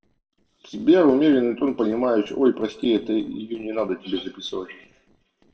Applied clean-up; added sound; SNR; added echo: neural separator model SepFormer DNS4.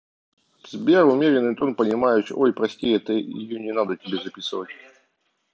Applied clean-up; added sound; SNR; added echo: none; none; none; none.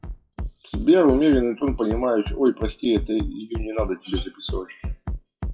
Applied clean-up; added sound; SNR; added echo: classical method WPE with log-MMSE.